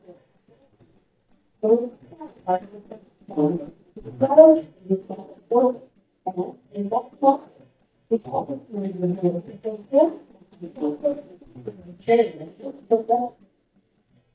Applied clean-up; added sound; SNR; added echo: neural mask model DeepFilterNet 3.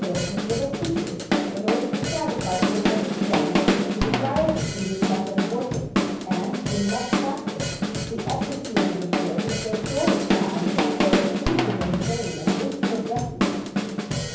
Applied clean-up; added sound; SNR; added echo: none; Drum kit; -4 dB; reverberation time 0.9 s.